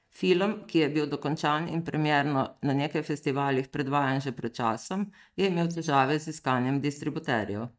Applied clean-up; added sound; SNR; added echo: neural mask model DeepFilterNet 3.